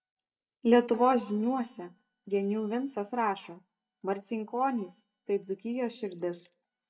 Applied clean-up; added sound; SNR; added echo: neural mask model DeepFilterNet 3.